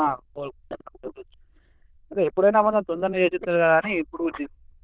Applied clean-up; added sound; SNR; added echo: neural diffusion model UNIVERSE++.